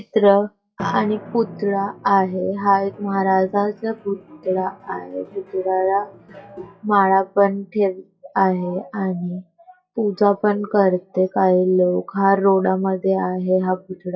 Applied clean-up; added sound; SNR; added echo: classical method WPE with log-MMSE.